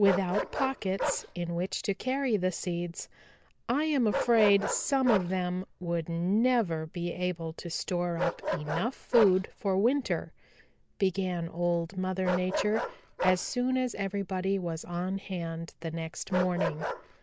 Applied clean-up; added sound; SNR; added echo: none; Bark; 8 dB; none.